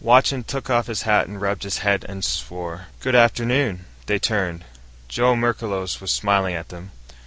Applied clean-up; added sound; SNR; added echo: none; none; none; none.